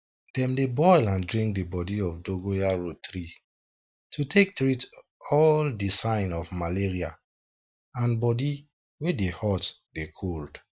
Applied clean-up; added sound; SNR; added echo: none; none; none; none.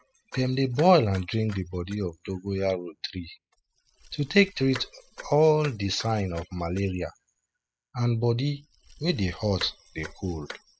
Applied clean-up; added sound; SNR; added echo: classical method spectral subtraction.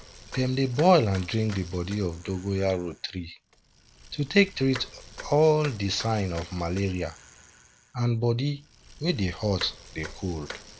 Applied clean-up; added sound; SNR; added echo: none; Bicycle; 18 dB; none.